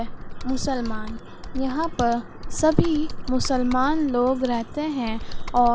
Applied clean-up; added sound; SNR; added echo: none; Computer keyboard; 4 dB; none.